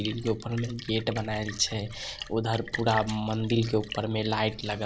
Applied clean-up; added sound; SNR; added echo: none; Splash, splatter; 13 dB; none.